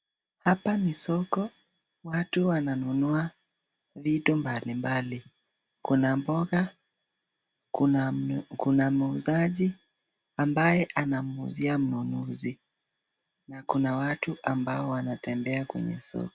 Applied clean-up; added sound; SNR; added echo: none; none; none; none.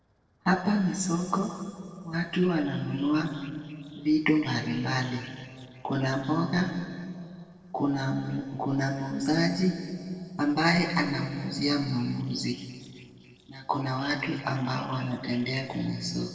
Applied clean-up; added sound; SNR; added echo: neural separator model SepFormer DNS4.